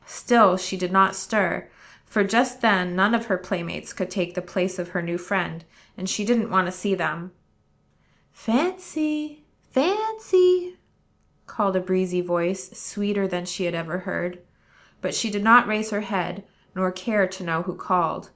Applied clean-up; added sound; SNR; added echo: none; none; none; none.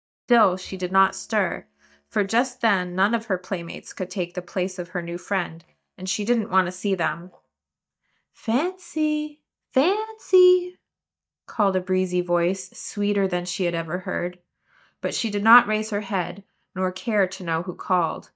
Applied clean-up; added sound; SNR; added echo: neural mask model DeepFilterNet 3.